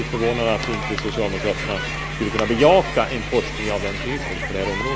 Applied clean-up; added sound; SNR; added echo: none; Crowd; 8 dB; none.